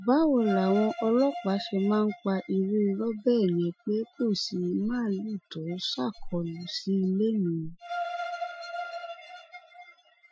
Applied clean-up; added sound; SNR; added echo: classical method Wiener filter.